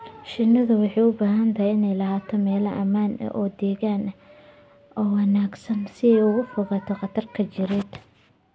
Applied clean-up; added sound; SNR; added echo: none; none; none; none.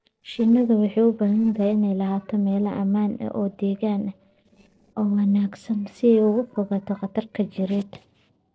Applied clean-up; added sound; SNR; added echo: neural separator model SepFormer DNS4.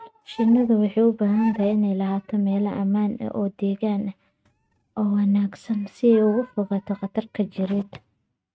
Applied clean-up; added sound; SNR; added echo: neural mask model RNNoise.